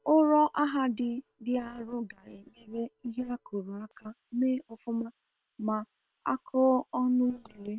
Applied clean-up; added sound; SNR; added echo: neural separator model SepFormer WHAM!.